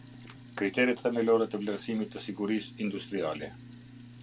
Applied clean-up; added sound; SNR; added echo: none; Sink (filling or washing); 18 dB; none.